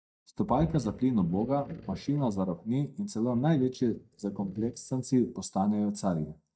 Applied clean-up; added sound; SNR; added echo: neural mask model DeepFilterNet 3.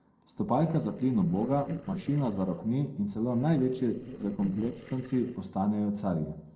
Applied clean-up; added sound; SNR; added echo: neural separator model SepFormer DNS4.